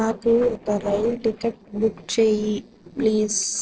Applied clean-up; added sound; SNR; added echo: neural separator model SepFormer DNS4.